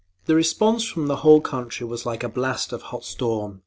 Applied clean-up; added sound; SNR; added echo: none; none; none; none.